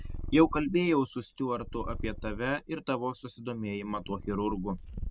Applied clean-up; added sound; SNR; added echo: none; Purr; 10 dB; none.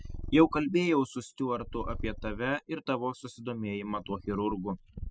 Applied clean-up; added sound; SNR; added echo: classical method spectral subtraction.